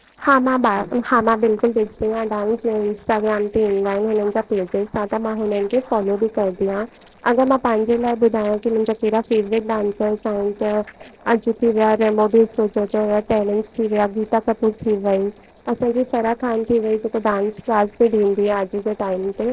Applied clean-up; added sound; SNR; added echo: neural separator model SepFormer DNS4.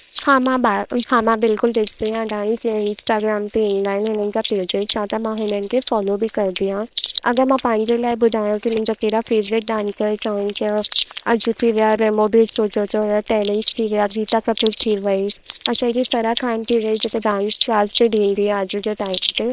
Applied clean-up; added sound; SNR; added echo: neural separator model SepFormer WHAM!.